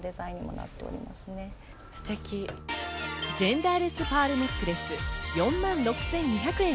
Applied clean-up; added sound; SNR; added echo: none; Bowed string instrument; 15 dB; none.